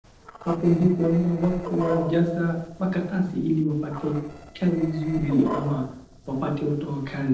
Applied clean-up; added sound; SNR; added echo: neural separator model SepFormer DNS4.